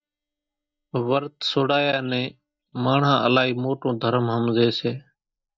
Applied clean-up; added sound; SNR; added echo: neural mask model DeepFilterNet 3.